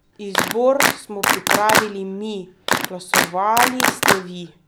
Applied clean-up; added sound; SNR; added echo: none; Clapping; -3 dB; none.